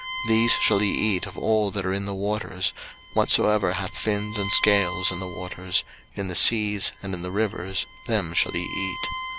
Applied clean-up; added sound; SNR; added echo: none; Bowed string instrument; 11 dB; none.